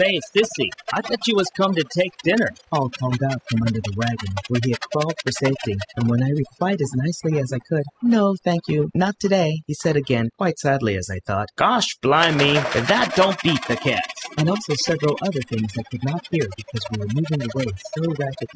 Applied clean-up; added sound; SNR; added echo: classical method spectral subtraction.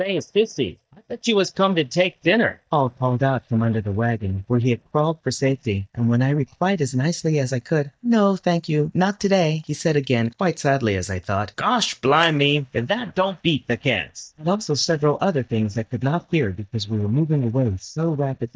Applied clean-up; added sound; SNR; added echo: neural mask model DeepFilterNet 3.